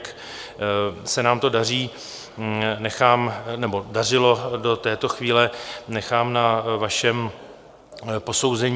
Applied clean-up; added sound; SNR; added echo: none; none; none; none.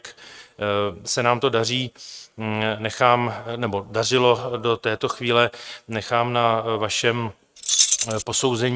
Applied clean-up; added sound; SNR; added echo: neural mask model RNNoise.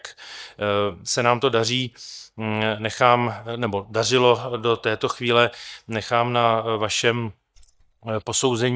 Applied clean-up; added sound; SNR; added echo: neural mask model DeepFilterNet 3.